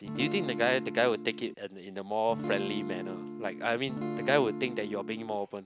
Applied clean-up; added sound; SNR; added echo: none; Acoustic guitar / Strum; 6 dB; none.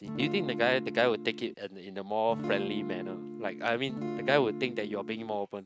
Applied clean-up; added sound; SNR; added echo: neural mask model RNNoise.